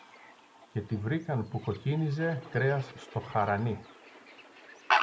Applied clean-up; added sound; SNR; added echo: none; Fowl; 4 dB; none.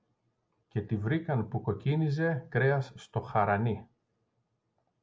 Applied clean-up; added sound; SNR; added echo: none; none; none; none.